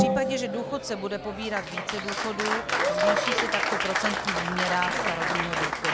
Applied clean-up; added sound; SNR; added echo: none; Applause; -5 dB; none.